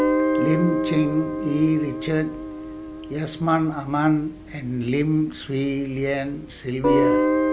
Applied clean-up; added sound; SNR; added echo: none; Guitar; 1 dB; none.